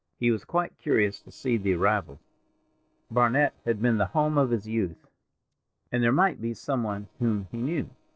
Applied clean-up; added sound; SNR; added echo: neural separator model SepFormer DNS4.